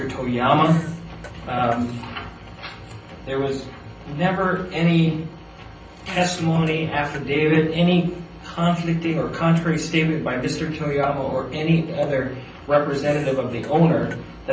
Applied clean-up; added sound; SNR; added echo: none; Fart; 18 dB; reverberation time 0.6 s.